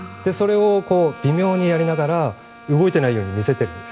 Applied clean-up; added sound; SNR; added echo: none; Bowed string instrument; 18 dB; none.